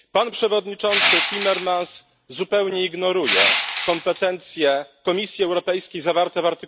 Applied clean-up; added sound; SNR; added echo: none; Crushing; -2 dB; none.